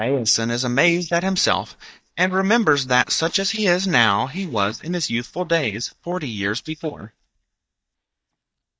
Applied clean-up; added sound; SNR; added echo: neural mask model DeepFilterNet 3.